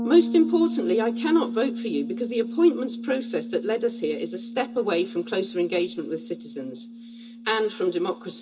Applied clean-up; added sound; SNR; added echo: none; Bass guitar; 9 dB; reverberation time 0.2 s.